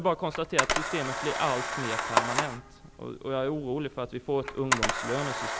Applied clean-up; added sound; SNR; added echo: none; Camera; 0 dB; none.